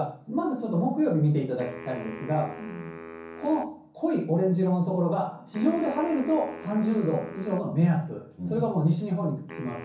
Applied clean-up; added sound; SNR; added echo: none; Wind instrument, woodwind instrument; 17 dB; reverberation time 0.6 s.